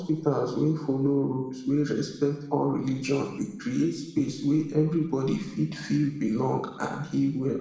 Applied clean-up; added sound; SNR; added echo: none; none; none; reverberation time 0.8 s.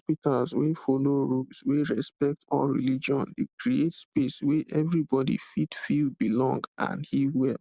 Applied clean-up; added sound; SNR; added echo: none; none; none; none.